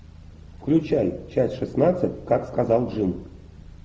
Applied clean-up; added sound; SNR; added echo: none; none; none; none.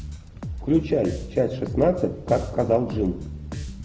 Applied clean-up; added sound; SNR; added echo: none; Bass guitar; 10 dB; none.